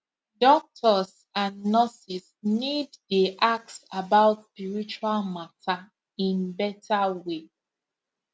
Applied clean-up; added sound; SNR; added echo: none; none; none; none.